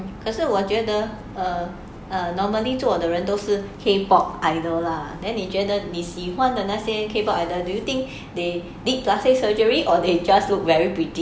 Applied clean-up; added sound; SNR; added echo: none; none; none; none.